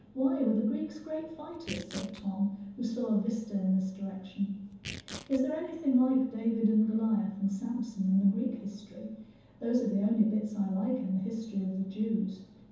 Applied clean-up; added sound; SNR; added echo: none; Tearing; 17 dB; reverberation time 0.9 s.